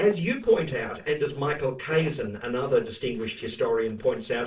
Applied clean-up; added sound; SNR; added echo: neural separator model SepFormer DNS4.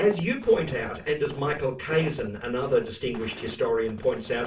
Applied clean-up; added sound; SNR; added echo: none; Walk, footsteps; 17 dB; reverberation time 0.3 s.